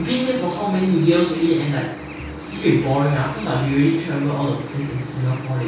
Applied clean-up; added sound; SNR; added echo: none; Bird; 19 dB; reverberation time 0.6 s.